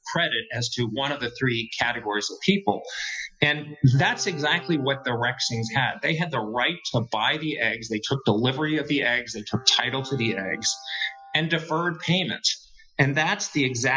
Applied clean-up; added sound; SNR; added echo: classical method Wiener filter.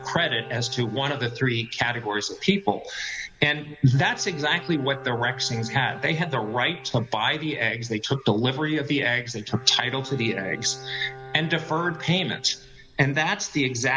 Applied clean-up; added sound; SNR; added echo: none; Bowed string instrument; 18 dB; none.